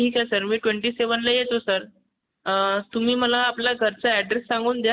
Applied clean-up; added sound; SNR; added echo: none; none; none; none.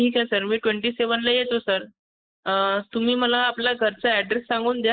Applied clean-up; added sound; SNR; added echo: neural mask model Resemble Enhance denoiser.